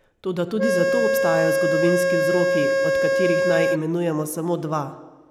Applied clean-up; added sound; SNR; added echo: none; Organ; -5 dB; none.